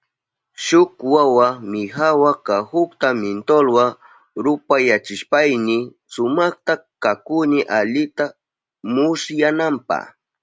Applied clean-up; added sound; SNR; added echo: none; none; none; none.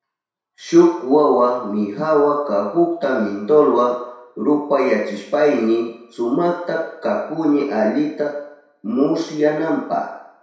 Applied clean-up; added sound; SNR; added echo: none; none; none; reverberation time 0.7 s.